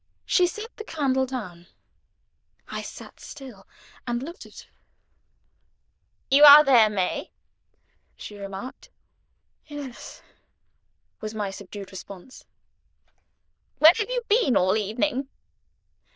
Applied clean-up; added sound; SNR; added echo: neural diffusion model UNIVERSE++.